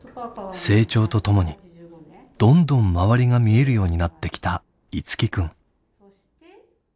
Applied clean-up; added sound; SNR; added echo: none; none; none; none.